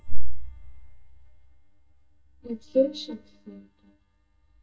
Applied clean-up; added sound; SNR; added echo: neural mask model DeepFilterNet 3.